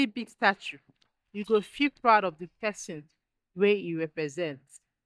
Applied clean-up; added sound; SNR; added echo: neural mask model DeepFilterNet 3.